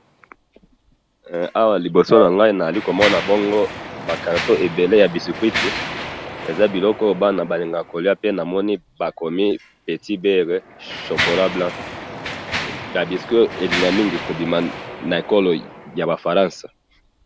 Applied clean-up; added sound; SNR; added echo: none; Mechanisms + Brass instrument; 9 dB; none.